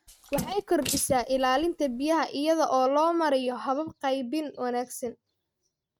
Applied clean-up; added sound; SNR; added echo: neural mask model RNNoise.